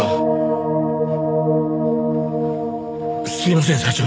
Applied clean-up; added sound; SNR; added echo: none; none; none; none.